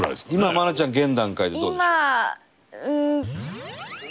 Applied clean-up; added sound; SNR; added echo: none; none; none; none.